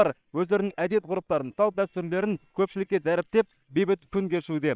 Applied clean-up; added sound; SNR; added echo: neural separator model SepFormer WHAM!.